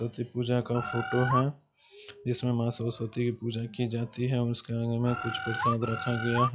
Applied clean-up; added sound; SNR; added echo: classical method log-MMSE.